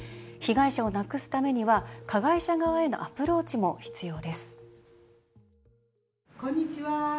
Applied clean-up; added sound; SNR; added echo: none; none; none; none.